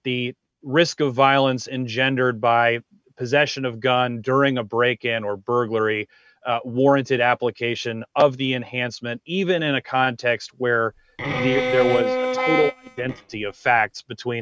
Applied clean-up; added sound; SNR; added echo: neural mask model RNNoise.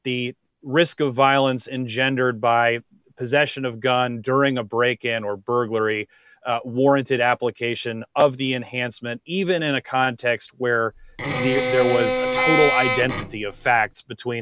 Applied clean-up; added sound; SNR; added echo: none; Bowed string instrument; 1 dB; none.